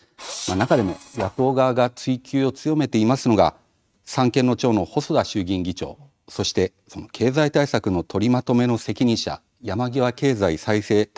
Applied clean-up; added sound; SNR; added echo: neural mask model RNNoise.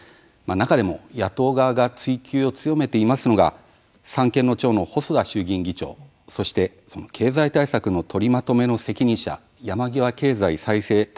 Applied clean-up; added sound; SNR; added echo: none; none; none; none.